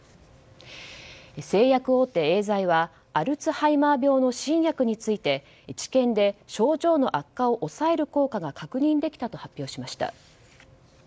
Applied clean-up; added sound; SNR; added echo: none; none; none; none.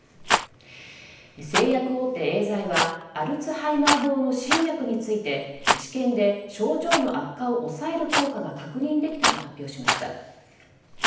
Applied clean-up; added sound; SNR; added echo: none; Rattle; 3 dB; reverberation time 0.9 s.